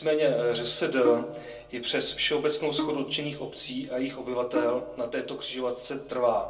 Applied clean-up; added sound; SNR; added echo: none; Bowed string instrument; 11 dB; reverberation time 0.2 s.